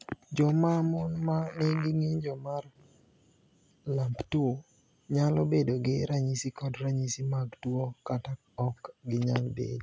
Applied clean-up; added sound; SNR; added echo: none; none; none; none.